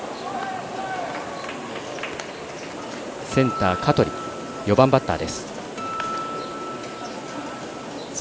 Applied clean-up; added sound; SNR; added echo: none; Acoustic guitar; 8 dB; none.